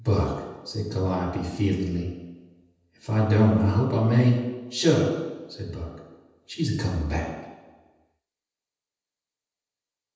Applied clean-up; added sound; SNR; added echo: none; none; none; reverberation time 1.1 s.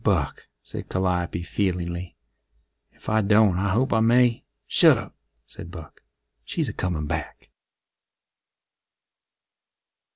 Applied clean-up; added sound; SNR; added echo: none; none; none; none.